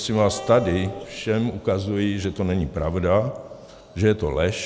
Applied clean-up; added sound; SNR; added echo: none; Cat; 16 dB; none.